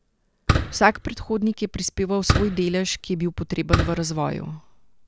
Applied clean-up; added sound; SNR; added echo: none; Fireworks; 2 dB; none.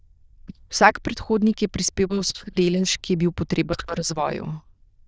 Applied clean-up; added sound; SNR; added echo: neural diffusion model UNIVERSE++.